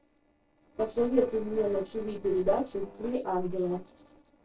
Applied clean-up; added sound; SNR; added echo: neural separator model SepFormer DNS4.